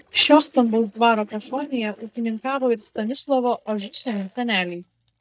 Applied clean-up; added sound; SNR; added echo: neural mask model DeepFilterNet 3.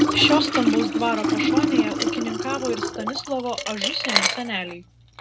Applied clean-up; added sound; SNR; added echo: none; Liquid; -3 dB; reverberation time 0.2 s.